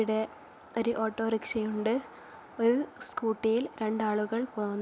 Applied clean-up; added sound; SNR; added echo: none; none; none; none.